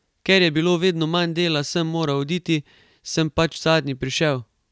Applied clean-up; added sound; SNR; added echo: none; none; none; none.